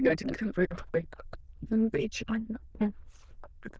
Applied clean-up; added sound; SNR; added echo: neural diffusion model UNIVERSE++.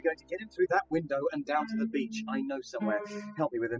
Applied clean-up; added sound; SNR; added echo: classical method spectral subtraction.